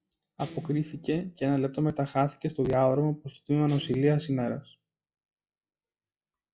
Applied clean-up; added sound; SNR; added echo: classical method log-MMSE.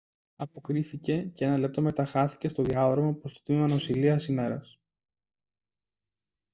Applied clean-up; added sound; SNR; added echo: neural mask model DeepFilterNet 3.